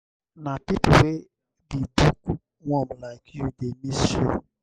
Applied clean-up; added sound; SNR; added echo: none; none; none; none.